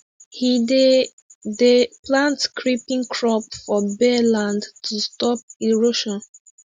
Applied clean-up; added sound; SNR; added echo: none; none; none; none.